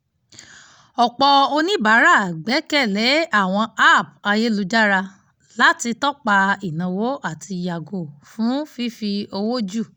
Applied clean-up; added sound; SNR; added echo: none; none; none; none.